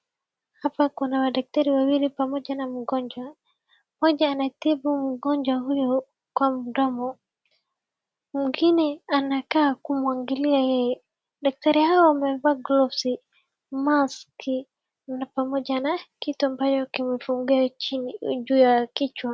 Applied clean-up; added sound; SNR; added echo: none; none; none; none.